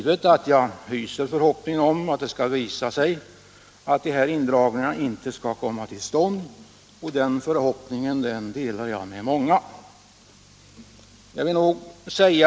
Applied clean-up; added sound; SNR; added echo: none; none; none; none.